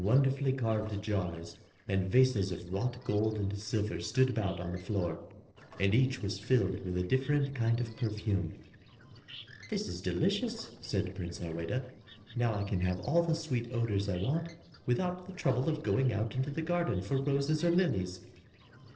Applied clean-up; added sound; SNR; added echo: neural separator model SepFormer DNS4.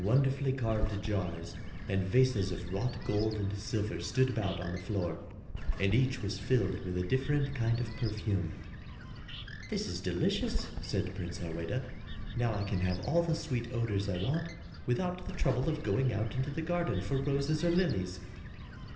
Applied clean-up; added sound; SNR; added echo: none; Bird; 7 dB; reverberation time 0.8 s.